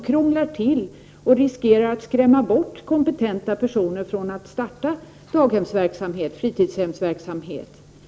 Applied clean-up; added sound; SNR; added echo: none; none; none; none.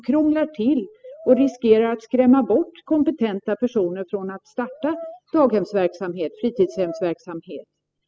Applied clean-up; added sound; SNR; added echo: classical method spectral subtraction.